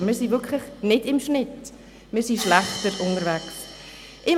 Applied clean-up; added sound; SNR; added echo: none; Hi-hat; 14 dB; none.